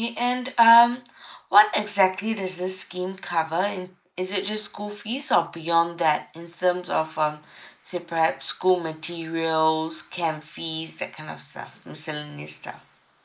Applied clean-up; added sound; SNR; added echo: neural mask model Resemble Enhance denoiser.